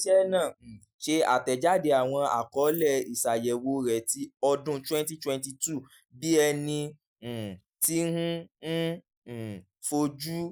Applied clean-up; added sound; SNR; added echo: neural mask model DeepFilterNet 3.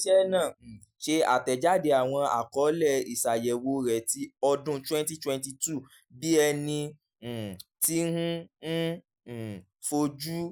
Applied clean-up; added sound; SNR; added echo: none; none; none; none.